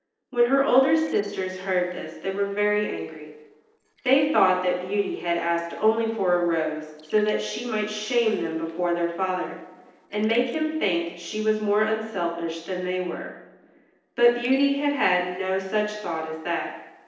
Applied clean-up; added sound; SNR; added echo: neural separator model SepFormer DNS4.